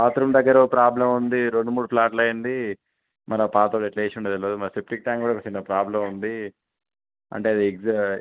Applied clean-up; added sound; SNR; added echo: none; none; none; none.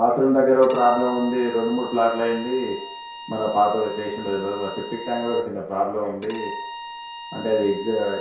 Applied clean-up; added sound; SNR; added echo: none; Bowed string instrument; 14 dB; reverberation time 0.6 s.